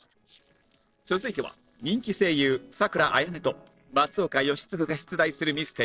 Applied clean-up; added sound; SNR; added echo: neural separator model SepFormer DNS4.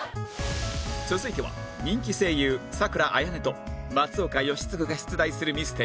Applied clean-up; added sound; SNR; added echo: none; none; none; none.